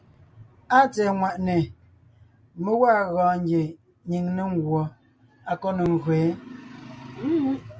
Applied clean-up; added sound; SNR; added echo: none; none; none; none.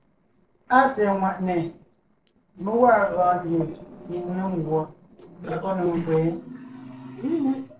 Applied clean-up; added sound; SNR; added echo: neural separator model SepFormer DNS4.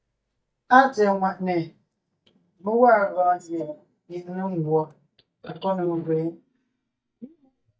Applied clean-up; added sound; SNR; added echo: neural mask model DeepFilterNet 3.